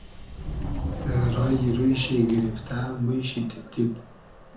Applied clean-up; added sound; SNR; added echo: none; Subway, metro, underground; 7 dB; reverberation time 0.7 s.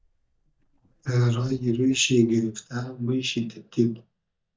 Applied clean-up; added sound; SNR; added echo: neural mask model DeepFilterNet 3.